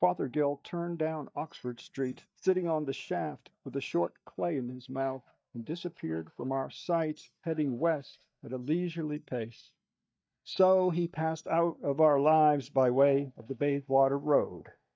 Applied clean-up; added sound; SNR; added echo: neural mask model DeepFilterNet 3.